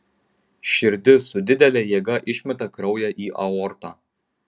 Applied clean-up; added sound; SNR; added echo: none; none; none; none.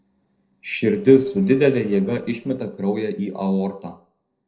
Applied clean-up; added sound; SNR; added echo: neural separator model SepFormer DNS4.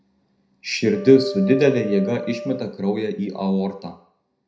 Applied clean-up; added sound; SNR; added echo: none; Wind instrument, woodwind instrument; 13 dB; reverberation time 0.5 s.